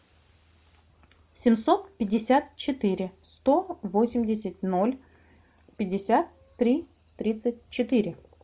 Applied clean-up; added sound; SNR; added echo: none; none; none; none.